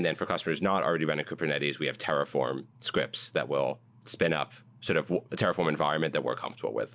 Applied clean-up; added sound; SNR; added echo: none; none; none; none.